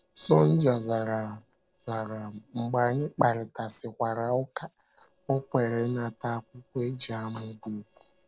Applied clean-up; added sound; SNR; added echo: neural separator model SepFormer DNS4.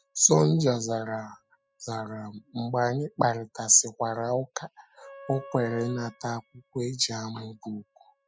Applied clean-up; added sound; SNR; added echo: classical method spectral subtraction.